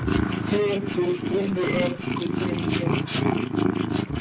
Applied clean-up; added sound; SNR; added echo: none; Purr; -3 dB; none.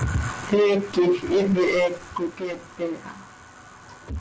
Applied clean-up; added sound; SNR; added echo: none; none; none; none.